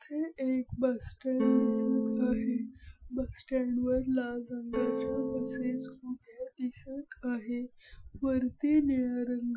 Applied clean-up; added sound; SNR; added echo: classical method Wiener filter.